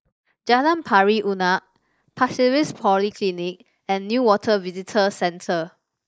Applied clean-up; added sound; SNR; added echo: neural mask model DeepFilterNet 3.